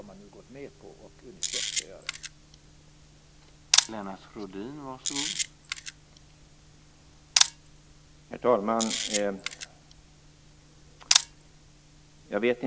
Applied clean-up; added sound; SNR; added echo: none; Camera; -3 dB; none.